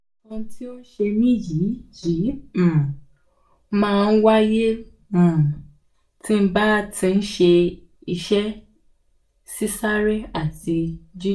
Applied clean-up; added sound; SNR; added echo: none; none; none; reverberation time 0.2 s.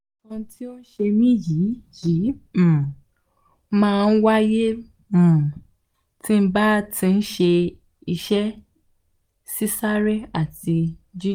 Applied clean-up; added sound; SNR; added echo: none; none; none; none.